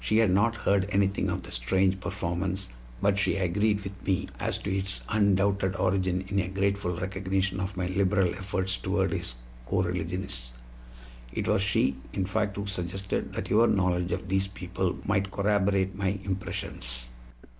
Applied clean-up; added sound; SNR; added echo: none; none; none; none.